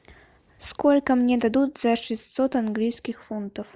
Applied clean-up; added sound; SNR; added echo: none; none; none; none.